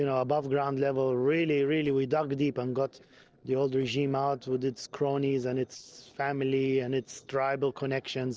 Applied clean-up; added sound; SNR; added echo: neural separator model SepFormer DNS4.